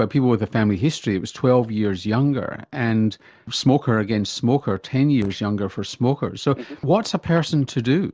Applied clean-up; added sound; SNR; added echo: neural separator model SepFormer DNS4.